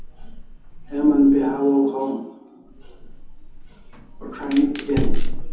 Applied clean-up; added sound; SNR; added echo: none; Fire; 2 dB; reverberation time 1.1 s.